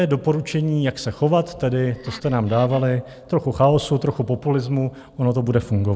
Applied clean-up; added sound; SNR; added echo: none; Wood; 19 dB; none.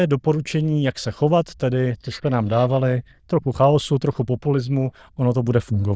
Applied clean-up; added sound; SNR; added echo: neural diffusion model UNIVERSE++.